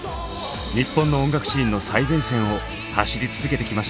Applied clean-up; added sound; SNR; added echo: none; none; none; none.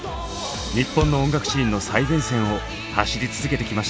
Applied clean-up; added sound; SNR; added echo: none; Thump, thud; 9 dB; none.